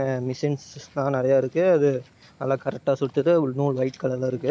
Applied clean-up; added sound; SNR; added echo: none; none; none; none.